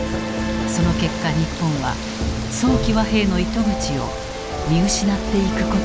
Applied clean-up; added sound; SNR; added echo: none; none; none; none.